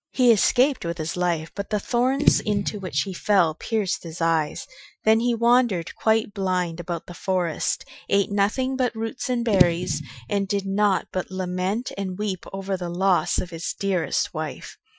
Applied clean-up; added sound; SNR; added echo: classical method Wiener filter.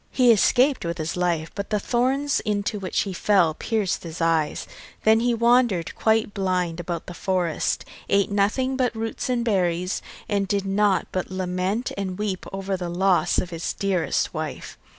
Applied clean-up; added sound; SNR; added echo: none; none; none; none.